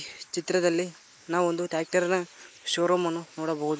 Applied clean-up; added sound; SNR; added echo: neural mask model Resemble Enhance denoiser.